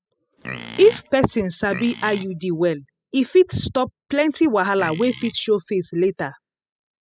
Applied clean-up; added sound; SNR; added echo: classical method spectral subtraction.